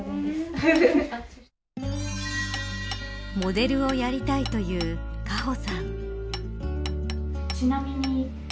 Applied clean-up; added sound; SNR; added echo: none; Hammer; 17 dB; none.